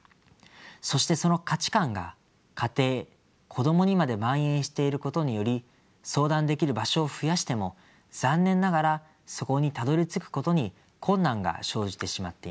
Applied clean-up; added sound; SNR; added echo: none; none; none; none.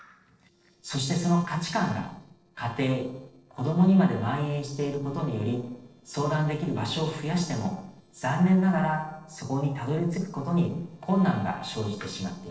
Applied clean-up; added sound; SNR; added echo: neural separator model SepFormer DNS4.